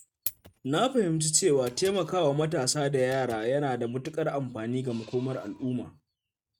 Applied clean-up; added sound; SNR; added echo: neural mask model RNNoise.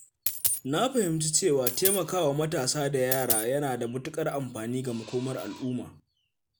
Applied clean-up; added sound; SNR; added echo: none; Coin (dropping); 0 dB; none.